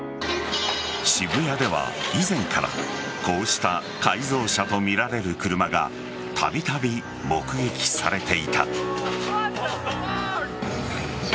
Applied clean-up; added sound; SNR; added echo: none; none; none; none.